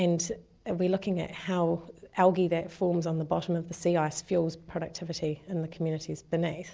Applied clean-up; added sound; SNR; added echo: none; none; none; none.